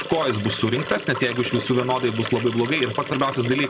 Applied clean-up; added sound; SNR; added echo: none; Liquid; 8 dB; none.